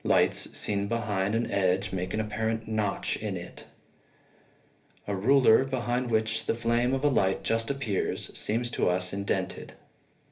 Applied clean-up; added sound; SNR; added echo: none; Boom; 18 dB; reverberation time 0.3 s.